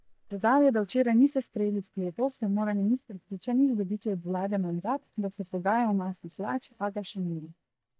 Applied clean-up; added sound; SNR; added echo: neural mask model DeepFilterNet 3.